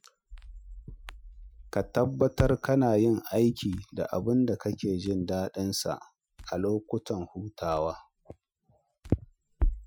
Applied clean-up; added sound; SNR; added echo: classical method Wiener filter.